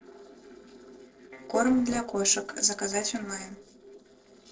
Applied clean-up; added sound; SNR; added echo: neural separator model SepFormer DNS4.